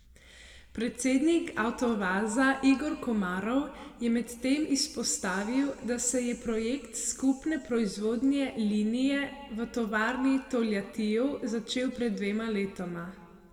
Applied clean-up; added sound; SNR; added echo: none; none; none; reverberation time 1.5 s.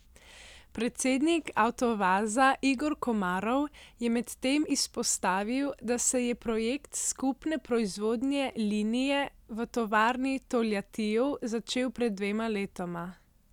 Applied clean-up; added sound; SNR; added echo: none; none; none; none.